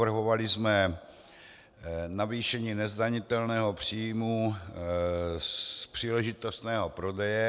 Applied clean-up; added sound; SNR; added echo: none; none; none; none.